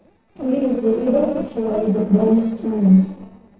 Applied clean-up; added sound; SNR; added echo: neural separator model SepFormer DNS4.